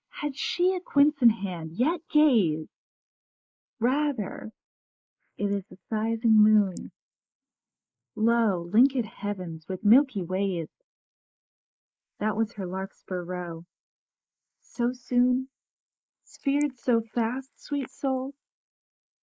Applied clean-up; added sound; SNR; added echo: neural mask model Resemble Enhance denoiser.